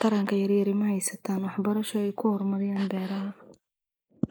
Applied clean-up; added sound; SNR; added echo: neural mask model Resemble Enhance denoiser.